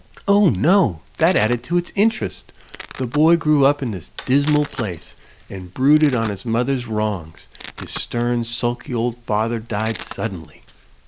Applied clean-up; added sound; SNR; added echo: none; Domestic sounds, home sounds + Bicycle; 18 dB; none.